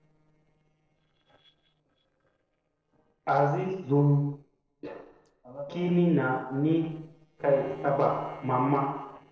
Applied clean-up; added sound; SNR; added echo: neural separator model SepFormer DNS4.